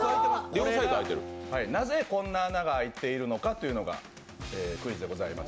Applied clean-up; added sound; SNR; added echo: none; Bowed string instrument; 15 dB; none.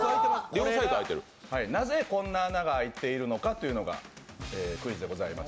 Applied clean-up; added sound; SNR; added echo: none; none; none; none.